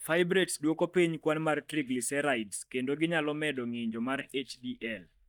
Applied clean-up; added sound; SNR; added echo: neural mask model DeepFilterNet 3.